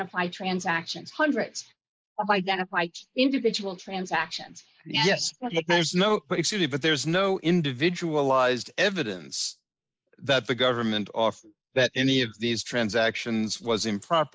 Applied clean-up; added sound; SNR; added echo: neural mask model Resemble Enhance denoiser.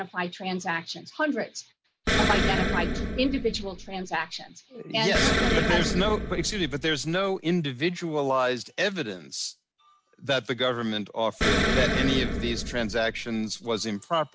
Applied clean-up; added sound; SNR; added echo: none; Explosion; -1 dB; none.